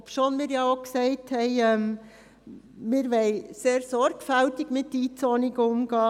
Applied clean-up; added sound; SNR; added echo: none; none; none; none.